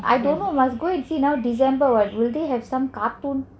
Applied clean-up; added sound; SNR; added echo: none; none; none; none.